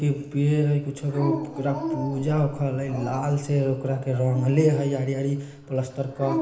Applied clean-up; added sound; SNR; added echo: none; Dog; 11 dB; reverberation time 1.0 s.